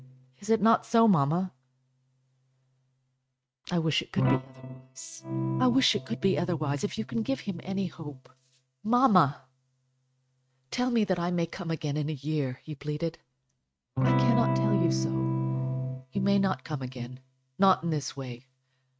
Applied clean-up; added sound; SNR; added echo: neural mask model RNNoise.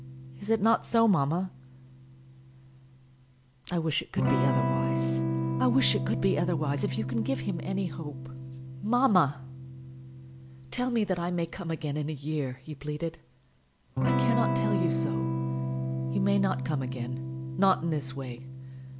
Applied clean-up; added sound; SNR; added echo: none; Electric guitar / Strum; 2 dB; none.